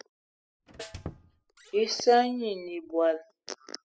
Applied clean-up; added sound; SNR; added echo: classical method spectral subtraction.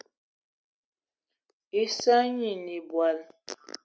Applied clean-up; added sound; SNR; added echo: none; none; none; none.